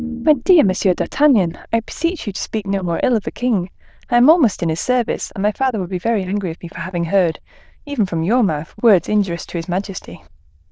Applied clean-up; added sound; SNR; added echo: neural diffusion model UNIVERSE++.